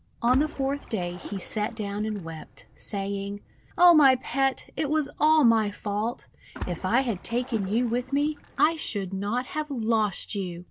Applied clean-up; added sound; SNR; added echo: none; Splash, splatter; 16 dB; none.